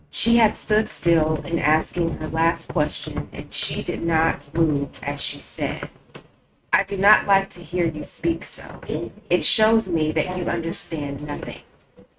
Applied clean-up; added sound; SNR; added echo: neural mask model RNNoise.